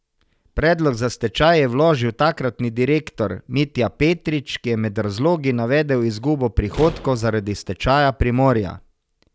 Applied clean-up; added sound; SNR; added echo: none; Slam; 16 dB; none.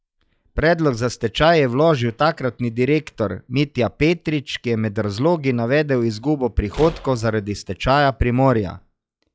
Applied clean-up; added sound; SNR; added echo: classical method log-MMSE.